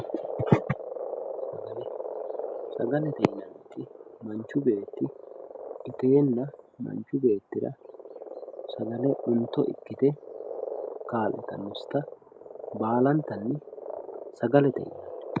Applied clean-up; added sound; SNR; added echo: none; Frog; 9 dB; none.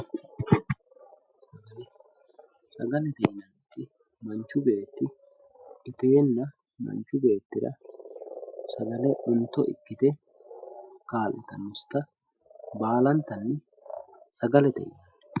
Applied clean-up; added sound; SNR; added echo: classical method Wiener filter.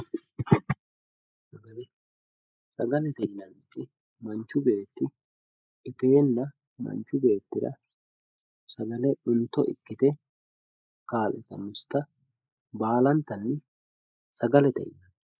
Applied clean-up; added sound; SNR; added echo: neural mask model Resemble Enhance denoiser.